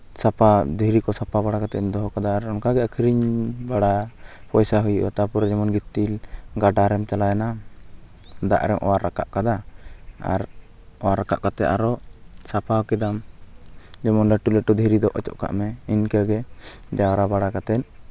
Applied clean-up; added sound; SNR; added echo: none; none; none; none.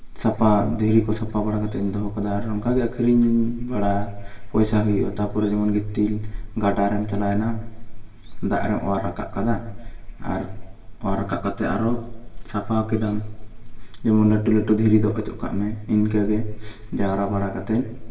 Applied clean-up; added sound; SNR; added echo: none; none; none; reverberation time 0.9 s.